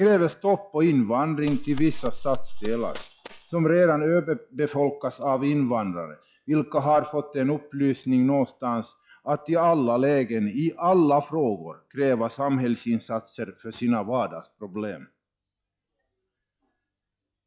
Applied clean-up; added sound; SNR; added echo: classical method log-MMSE.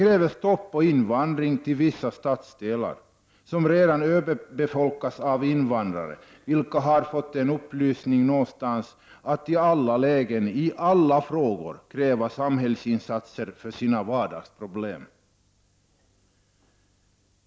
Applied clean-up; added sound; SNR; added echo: none; none; none; none.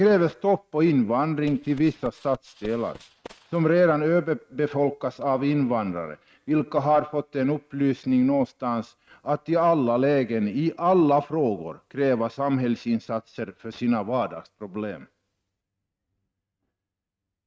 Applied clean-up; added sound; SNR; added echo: neural mask model RNNoise.